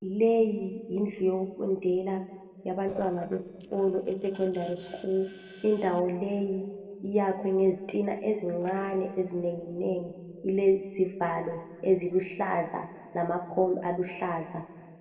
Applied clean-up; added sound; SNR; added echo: neural separator model SepFormer DNS4.